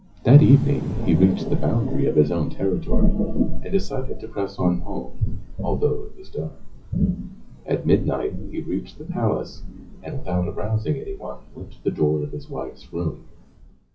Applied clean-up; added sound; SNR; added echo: classical method WPE with log-MMSE.